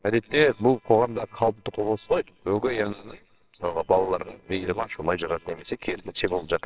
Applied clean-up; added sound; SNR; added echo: neural separator model SepFormer WHAMR!.